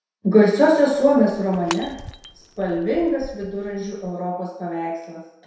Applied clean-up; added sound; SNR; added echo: none; Shatter / Crushing; 18 dB; reverberation time 0.7 s.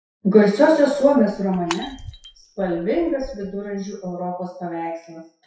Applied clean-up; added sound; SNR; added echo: classical method WPE with log-MMSE.